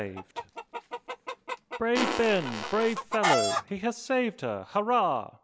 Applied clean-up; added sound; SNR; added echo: none; Chicken, rooster + Fart; 2 dB; none.